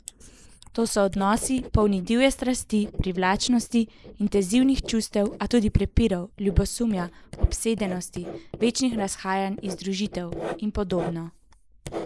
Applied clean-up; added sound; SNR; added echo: neural mask model Resemble Enhance denoiser.